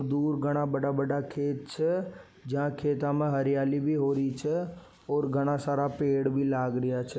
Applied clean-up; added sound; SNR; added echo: none; none; none; none.